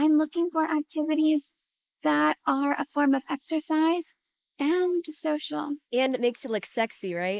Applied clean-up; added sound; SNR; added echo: neural mask model Resemble Enhance denoiser.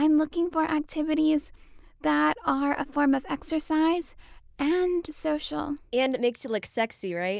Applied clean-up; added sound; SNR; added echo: none; none; none; none.